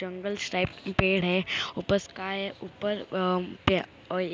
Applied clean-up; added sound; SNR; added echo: none; none; none; none.